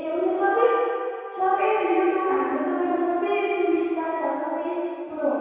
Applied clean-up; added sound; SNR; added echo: none; none; none; reverberation time 2.2 s.